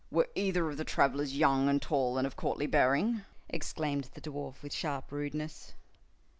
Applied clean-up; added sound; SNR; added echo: none; none; none; none.